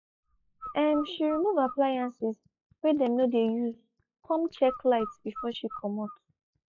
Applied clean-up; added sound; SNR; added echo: classical method log-MMSE.